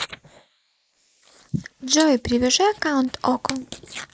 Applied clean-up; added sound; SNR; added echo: neural mask model Resemble Enhance denoiser.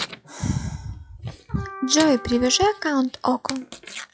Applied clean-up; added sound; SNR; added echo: classical method log-MMSE.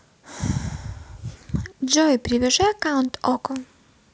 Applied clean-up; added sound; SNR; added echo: none; none; none; none.